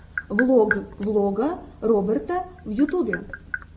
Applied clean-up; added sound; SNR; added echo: none; Tap; 11 dB; none.